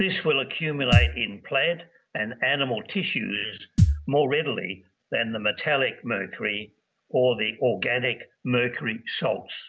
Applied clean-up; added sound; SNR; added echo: none; Thump, thud; -2 dB; none.